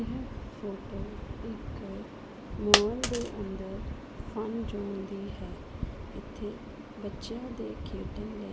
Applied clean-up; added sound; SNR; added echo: none; Coin (dropping); -4 dB; none.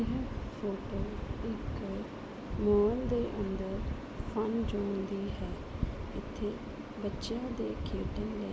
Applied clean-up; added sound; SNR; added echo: none; none; none; none.